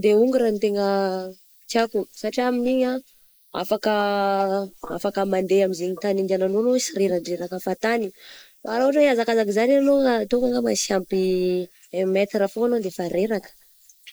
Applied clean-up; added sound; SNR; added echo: neural mask model Resemble Enhance denoiser.